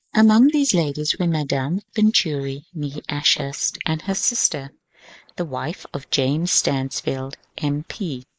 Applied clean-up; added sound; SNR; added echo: neural mask model Resemble Enhance denoiser.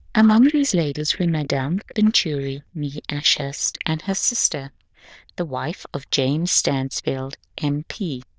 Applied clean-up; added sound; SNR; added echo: neural diffusion model UNIVERSE++.